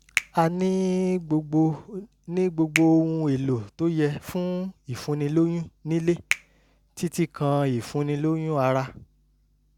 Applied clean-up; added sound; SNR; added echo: none; Finger snapping; 12 dB; none.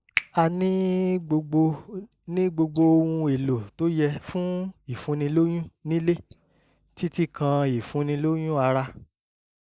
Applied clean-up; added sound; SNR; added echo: neural mask model Resemble Enhance denoiser.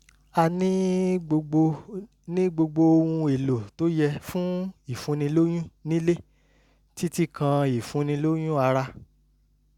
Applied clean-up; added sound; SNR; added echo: none; none; none; none.